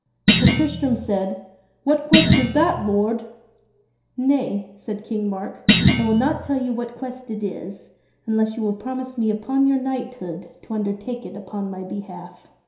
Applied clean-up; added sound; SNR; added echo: none; Thump, thud; -4 dB; reverberation time 0.7 s.